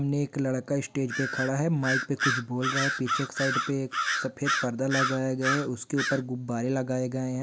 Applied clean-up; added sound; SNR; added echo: none; Bird vocalization, bird call, bird song; 3 dB; none.